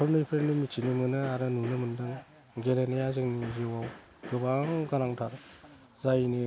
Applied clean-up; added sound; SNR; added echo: none; none; none; none.